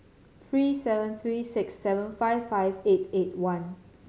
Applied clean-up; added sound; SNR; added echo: none; none; none; none.